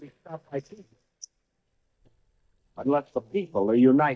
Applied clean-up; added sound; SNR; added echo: neural mask model DeepFilterNet 3.